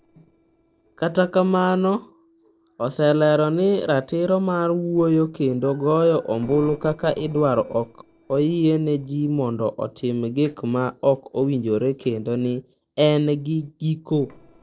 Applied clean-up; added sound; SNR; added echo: neural separator model SepFormer DNS4.